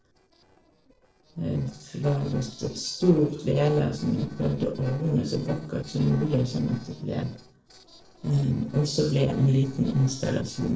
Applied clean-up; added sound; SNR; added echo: neural separator model SepFormer DNS4.